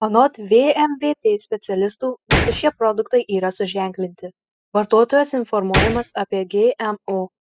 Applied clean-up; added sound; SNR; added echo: classical method spectral subtraction.